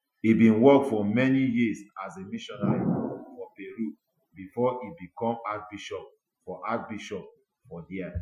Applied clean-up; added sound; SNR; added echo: classical method Wiener filter.